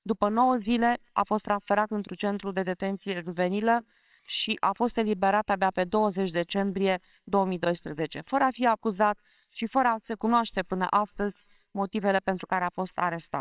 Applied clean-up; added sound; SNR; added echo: neural separator model SepFormer WHAMR!.